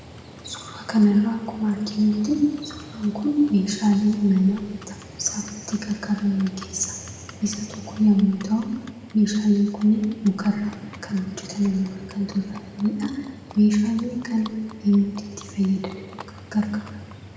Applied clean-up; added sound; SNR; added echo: none; Livestock, farm animals, working animals; 18 dB; reverberation time 1.3 s.